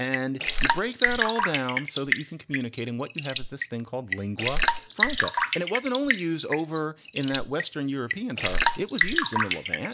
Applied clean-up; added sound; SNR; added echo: none; Raindrop / Drip; -2 dB; none.